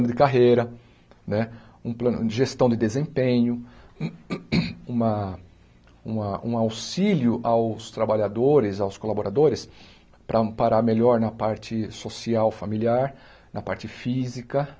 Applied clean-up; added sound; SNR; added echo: none; none; none; none.